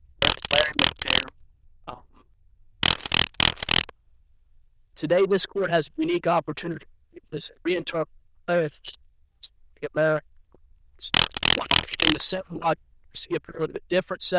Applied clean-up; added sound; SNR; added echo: neural diffusion model UNIVERSE++.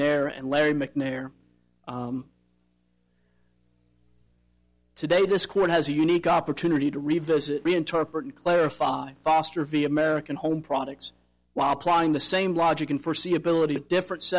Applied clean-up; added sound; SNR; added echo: none; none; none; none.